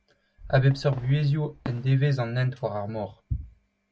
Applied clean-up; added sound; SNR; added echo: none; Fireworks; 19 dB; none.